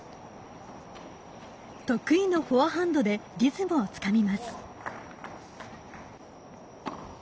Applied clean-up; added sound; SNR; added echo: none; none; none; none.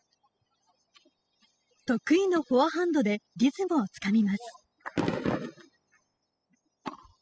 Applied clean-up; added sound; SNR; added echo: classical method spectral subtraction.